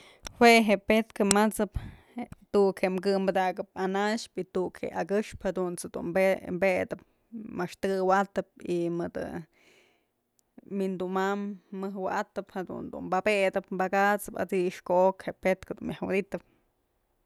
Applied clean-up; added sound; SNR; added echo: none; none; none; none.